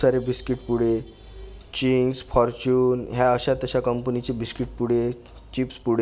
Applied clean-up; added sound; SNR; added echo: none; none; none; none.